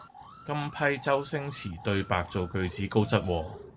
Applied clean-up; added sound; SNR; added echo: none; Alarm; 19 dB; none.